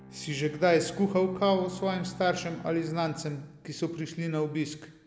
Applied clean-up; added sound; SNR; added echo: none; Bowed string instrument; 19 dB; none.